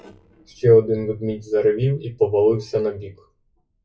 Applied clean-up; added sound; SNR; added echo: classical method WPE with log-MMSE.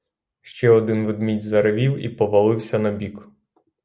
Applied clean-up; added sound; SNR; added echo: none; none; none; none.